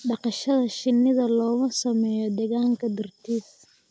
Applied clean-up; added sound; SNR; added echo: none; none; none; none.